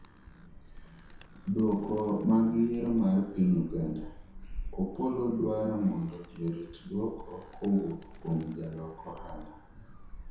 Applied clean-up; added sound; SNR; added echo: none; Animal; 15 dB; reverberation time 0.7 s.